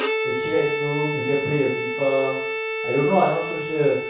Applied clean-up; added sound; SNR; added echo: none; Bowed string instrument; 3 dB; reverberation time 0.6 s.